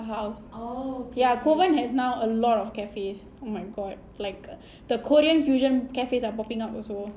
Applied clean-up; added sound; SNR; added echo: none; none; none; none.